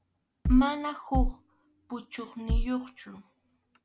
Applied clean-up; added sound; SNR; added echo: none; Bass drum; -4 dB; none.